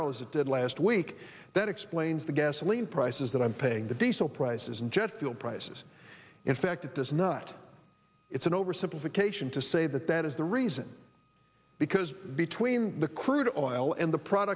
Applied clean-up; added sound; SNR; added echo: none; none; none; none.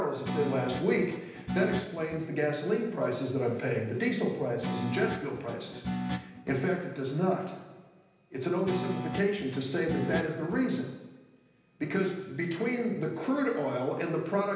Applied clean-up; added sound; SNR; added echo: none; Guitar; 6 dB; reverberation time 0.9 s.